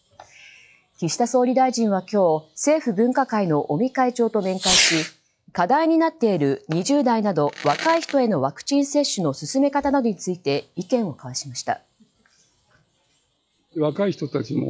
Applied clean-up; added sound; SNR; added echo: classical method log-MMSE.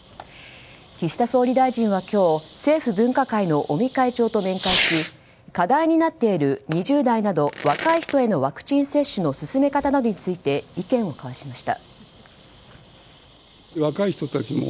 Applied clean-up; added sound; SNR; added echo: none; Fireworks; 11 dB; none.